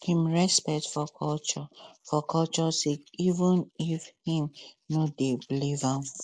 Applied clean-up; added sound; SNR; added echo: neural mask model Resemble Enhance denoiser.